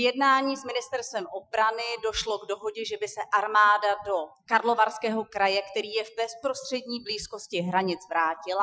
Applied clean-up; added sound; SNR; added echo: classical method Wiener filter.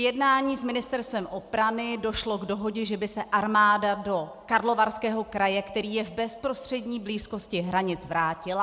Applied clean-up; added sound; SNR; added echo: none; none; none; none.